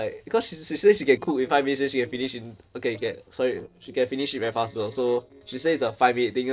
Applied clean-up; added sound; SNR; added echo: neural separator model SepFormer DNS4.